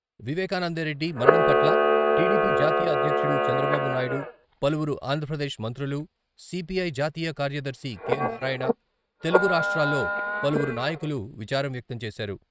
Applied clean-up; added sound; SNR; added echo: neural mask model RNNoise.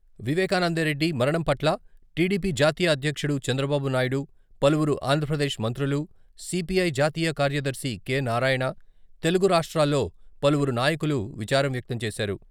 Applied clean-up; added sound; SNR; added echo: none; none; none; none.